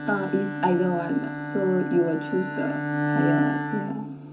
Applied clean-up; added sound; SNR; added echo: none; Bowed string instrument; 2 dB; reverberation time 0.3 s.